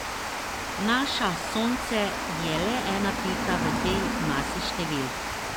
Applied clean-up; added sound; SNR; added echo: none; Water; 0 dB; none.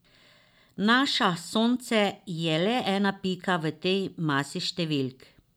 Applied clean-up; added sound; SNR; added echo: none; none; none; none.